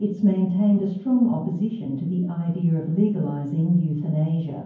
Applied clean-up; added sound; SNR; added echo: none; none; none; reverberation time 0.9 s.